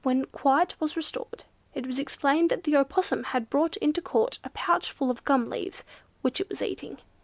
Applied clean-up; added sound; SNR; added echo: none; none; none; none.